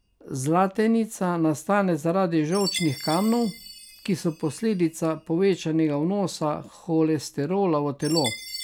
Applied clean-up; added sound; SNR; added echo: none; Chime; 15 dB; none.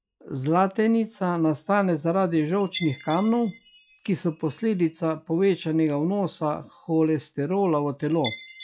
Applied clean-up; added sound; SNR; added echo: classical method log-MMSE.